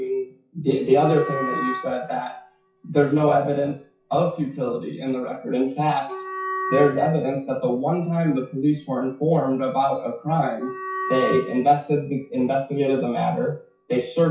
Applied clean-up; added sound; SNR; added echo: classical method WPE with log-MMSE.